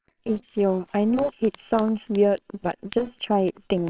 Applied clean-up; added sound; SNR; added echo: neural separator model SepFormer WHAMR!.